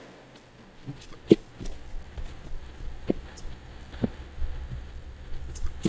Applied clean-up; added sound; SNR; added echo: neural mask model DeepFilterNet 3.